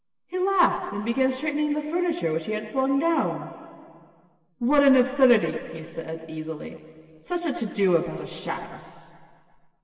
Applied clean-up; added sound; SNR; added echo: none; none; none; reverberation time 2.3 s.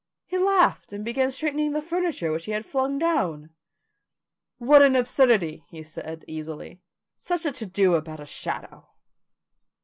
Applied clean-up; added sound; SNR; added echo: none; none; none; none.